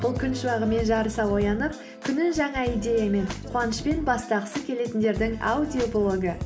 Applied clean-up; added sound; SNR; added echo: none; none; none; none.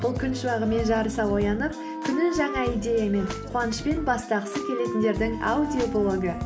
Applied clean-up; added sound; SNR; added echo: none; Wind instrument, woodwind instrument; 10 dB; none.